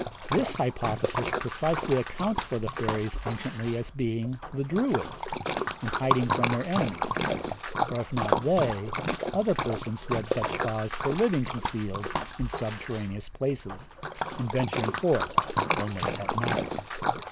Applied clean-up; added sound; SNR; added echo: none; Splash, splatter; 1 dB; none.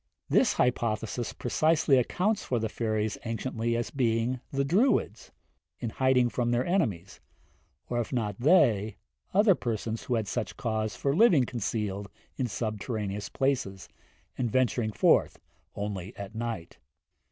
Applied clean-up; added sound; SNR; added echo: none; none; none; none.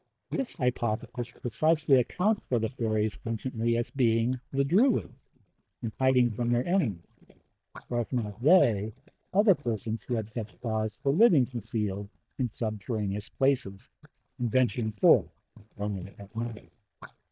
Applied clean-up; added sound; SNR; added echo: neural mask model DeepFilterNet 3.